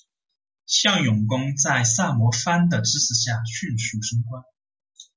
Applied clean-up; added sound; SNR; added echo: none; none; none; none.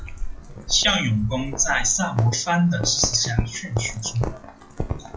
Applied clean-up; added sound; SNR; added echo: classical method log-MMSE.